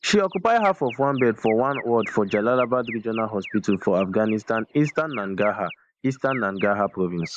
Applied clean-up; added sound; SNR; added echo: neural mask model Resemble Enhance denoiser.